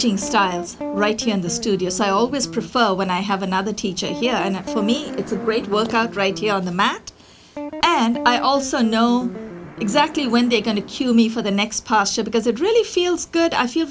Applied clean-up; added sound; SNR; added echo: none; Guitar; 11 dB; none.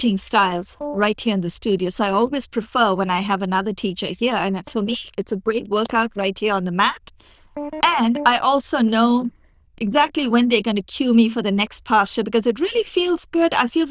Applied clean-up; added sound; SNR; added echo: neural diffusion model UNIVERSE++.